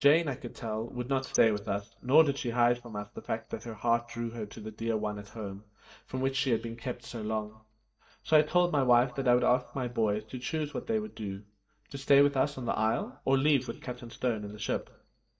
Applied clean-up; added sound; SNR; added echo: neural mask model DeepFilterNet 3.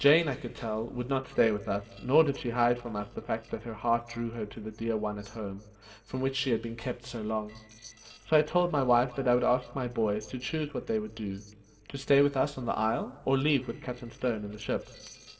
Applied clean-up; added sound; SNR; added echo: neural separator model SepFormer DNS4.